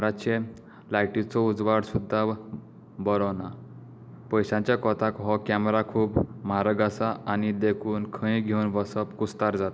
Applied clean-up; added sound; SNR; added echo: none; none; none; none.